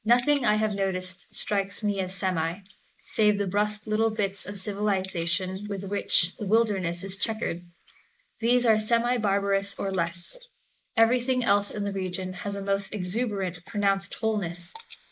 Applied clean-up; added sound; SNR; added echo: neural mask model Resemble Enhance denoiser.